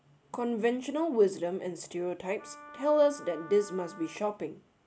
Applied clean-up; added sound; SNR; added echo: none; Wind instrument, woodwind instrument; 18 dB; none.